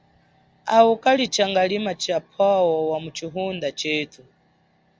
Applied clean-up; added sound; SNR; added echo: none; none; none; none.